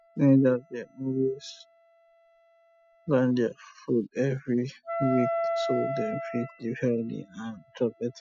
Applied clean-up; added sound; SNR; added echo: classical method spectral subtraction.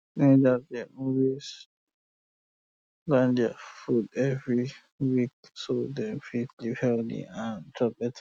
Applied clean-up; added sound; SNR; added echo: none; none; none; none.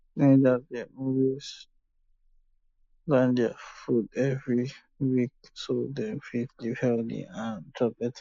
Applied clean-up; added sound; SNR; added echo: neural mask model Resemble Enhance denoiser.